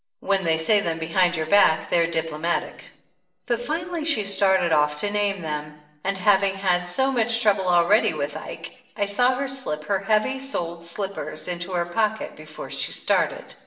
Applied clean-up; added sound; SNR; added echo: neural separator model SepFormer DNS4.